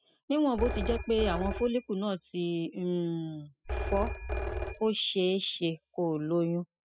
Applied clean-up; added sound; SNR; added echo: classical method spectral subtraction.